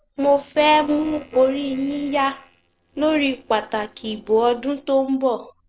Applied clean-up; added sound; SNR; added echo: neural separator model SepFormer DNS4.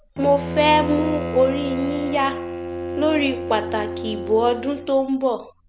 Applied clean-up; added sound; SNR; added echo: none; Bowed string instrument; 7 dB; none.